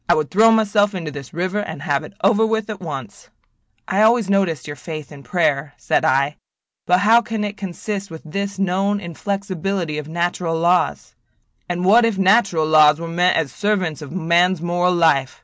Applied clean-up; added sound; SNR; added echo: none; none; none; none.